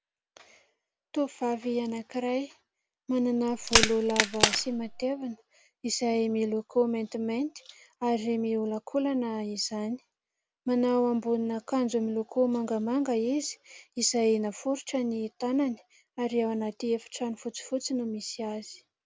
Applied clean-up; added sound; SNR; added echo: none; Crack; -3 dB; none.